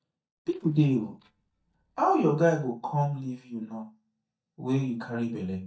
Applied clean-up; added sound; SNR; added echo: neural mask model DeepFilterNet 3.